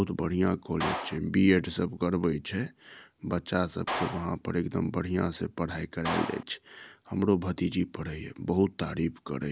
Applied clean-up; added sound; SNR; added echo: none; Clapping; 10 dB; none.